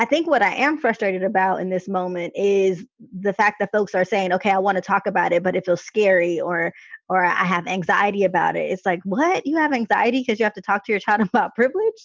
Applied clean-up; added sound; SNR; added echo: none; none; none; none.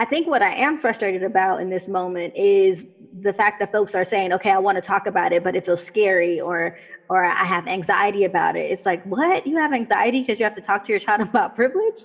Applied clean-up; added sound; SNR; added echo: none; none; none; reverberation time 0.7 s.